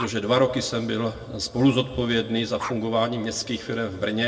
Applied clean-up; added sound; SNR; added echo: none; Dog; 18 dB; reverberation time 1.0 s.